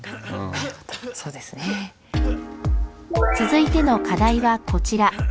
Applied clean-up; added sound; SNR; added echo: none; Cough; 16 dB; none.